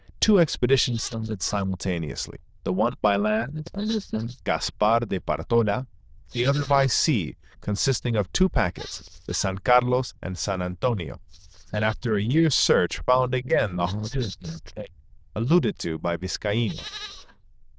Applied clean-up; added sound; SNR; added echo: neural diffusion model UNIVERSE++.